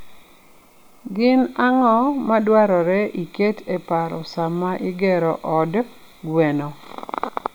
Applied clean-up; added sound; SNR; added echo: none; none; none; none.